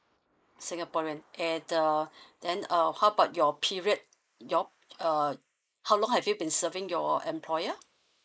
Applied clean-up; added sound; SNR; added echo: neural mask model Resemble Enhance denoiser.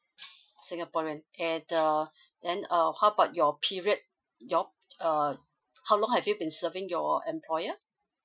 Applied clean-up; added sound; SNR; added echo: classical method Wiener filter.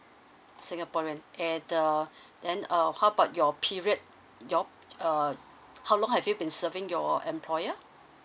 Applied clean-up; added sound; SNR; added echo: none; none; none; none.